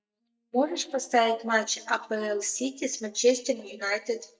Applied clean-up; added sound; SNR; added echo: neural mask model DeepFilterNet 3.